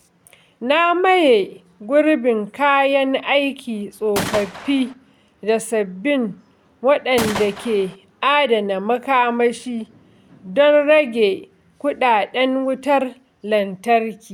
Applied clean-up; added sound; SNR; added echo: none; Gunshot, gunfire; 8 dB; none.